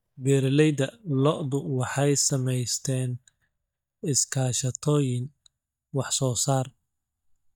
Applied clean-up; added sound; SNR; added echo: neural mask model DeepFilterNet 3.